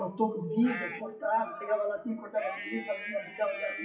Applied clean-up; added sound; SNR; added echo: classical method WPE with log-MMSE.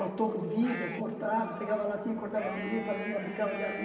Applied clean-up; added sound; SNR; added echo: none; Livestock, farm animals, working animals; 11 dB; reverberation time 2.7 s.